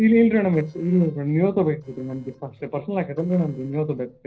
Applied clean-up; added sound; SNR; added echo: neural separator model SepFormer DNS4.